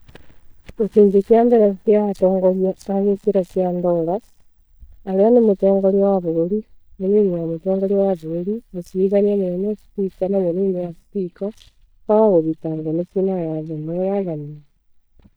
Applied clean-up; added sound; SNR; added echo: neural mask model DeepFilterNet 3.